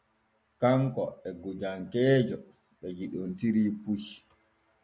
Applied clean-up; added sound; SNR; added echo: none; none; none; none.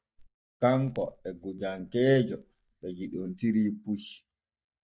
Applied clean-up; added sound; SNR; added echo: neural mask model DeepFilterNet 3.